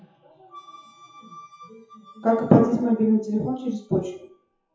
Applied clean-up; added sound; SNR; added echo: classical method WPE with log-MMSE.